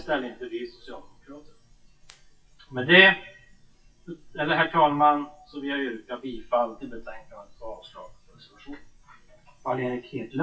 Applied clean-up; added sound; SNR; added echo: classical method WPE with log-MMSE.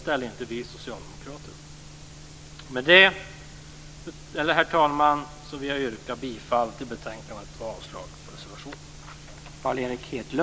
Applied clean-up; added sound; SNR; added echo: none; none; none; none.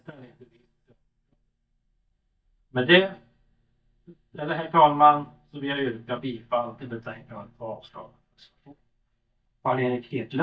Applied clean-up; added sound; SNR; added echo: neural mask model DeepFilterNet 3.